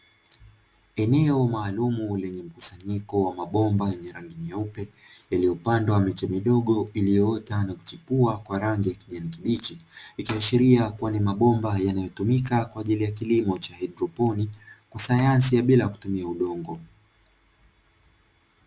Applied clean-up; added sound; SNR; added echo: none; none; none; none.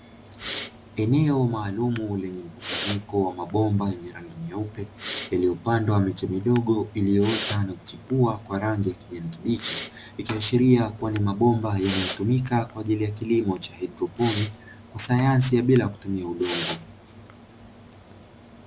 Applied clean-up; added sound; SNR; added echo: none; Respiratory sounds; 14 dB; none.